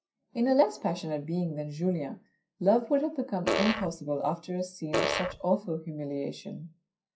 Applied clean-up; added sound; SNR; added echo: classical method WPE with log-MMSE.